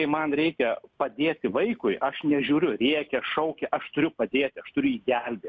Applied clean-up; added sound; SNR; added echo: none; none; none; none.